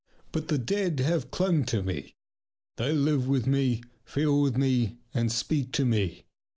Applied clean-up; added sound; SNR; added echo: none; none; none; none.